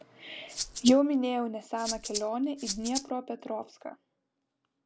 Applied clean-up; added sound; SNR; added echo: none; Rattle (instrument); 6 dB; none.